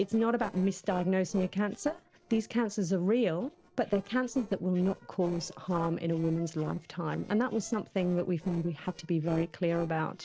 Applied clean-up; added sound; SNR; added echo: neural separator model SepFormer DNS4.